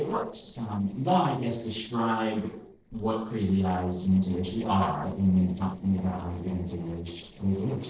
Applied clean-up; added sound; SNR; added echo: neural separator model SepFormer DNS4.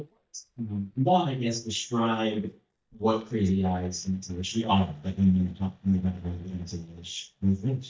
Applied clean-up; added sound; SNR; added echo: neural mask model DeepFilterNet 3.